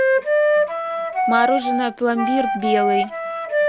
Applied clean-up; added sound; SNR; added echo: none; Wind instrument, woodwind instrument; -3 dB; none.